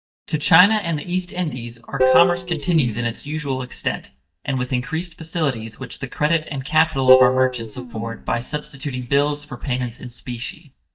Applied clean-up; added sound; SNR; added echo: neural mask model DeepFilterNet 3.